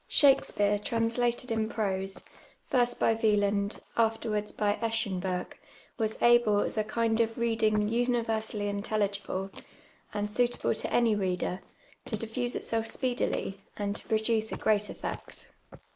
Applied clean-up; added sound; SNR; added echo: neural mask model Resemble Enhance denoiser.